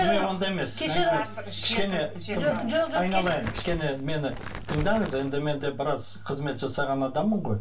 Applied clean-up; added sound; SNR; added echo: none; Crumpling, crinkling; 11 dB; reverberation time 0.2 s.